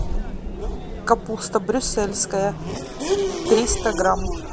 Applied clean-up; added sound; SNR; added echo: none; Race car, auto racing / Accelerating, revving, vroom; 2 dB; none.